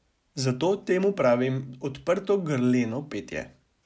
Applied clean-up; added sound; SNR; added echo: none; none; none; none.